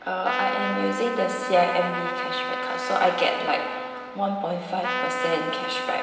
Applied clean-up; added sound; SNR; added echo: none; Trumpet; 4 dB; reverberation time 1.6 s.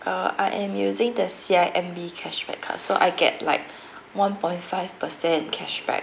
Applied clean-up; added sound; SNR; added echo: none; none; none; none.